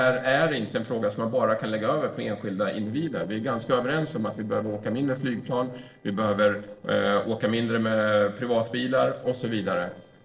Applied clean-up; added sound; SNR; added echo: neural separator model SepFormer DNS4.